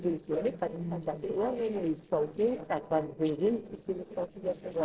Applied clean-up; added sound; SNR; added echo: neural separator model SepFormer DNS4.